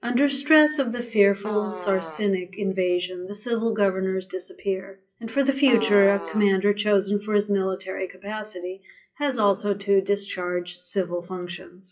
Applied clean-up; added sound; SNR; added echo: classical method WPE with log-MMSE.